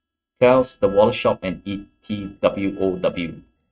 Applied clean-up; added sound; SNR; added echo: neural mask model RNNoise.